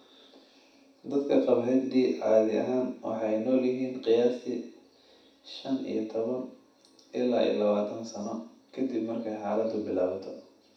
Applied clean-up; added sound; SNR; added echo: none; none; none; reverberation time 0.7 s.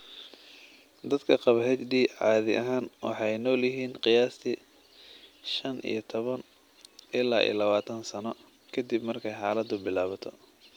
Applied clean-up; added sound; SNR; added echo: none; none; none; none.